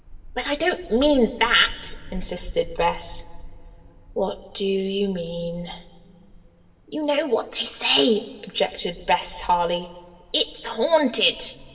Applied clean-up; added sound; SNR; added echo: none; Wind; 15 dB; reverberation time 2.3 s.